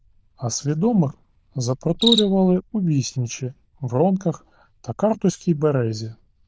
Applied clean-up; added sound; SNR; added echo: neural diffusion model UNIVERSE++.